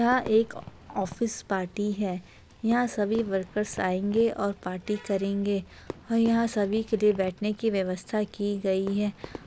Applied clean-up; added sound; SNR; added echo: none; Fireworks; 19 dB; none.